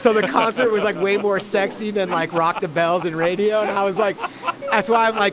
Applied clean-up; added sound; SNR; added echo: none; Subway, metro, underground; 14 dB; none.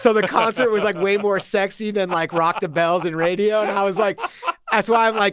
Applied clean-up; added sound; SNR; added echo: none; none; none; none.